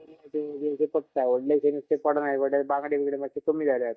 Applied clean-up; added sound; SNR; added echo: neural mask model DeepFilterNet 3.